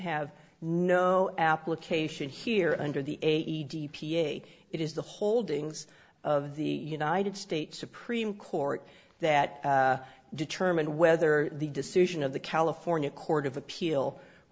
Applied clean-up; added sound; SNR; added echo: none; none; none; none.